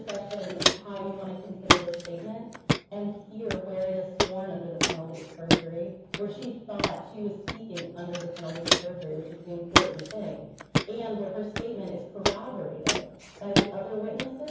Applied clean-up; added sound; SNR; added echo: none; Walk, footsteps; -4 dB; reverberation time 0.9 s.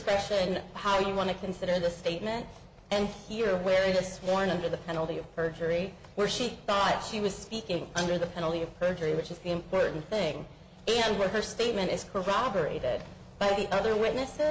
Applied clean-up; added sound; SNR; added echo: none; none; none; none.